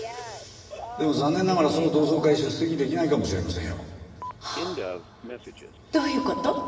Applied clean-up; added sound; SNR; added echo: none; Telephone; 11 dB; reverberation time 1.9 s.